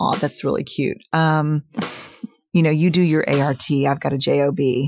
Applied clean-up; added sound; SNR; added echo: classical method Wiener filter.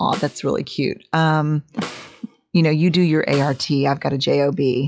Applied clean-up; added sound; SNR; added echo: classical method log-MMSE.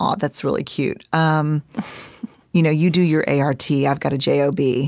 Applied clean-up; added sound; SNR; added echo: none; none; none; none.